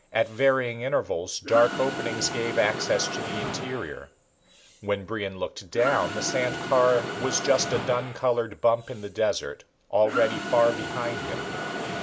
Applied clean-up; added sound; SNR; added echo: none; Mechanisms; 8 dB; none.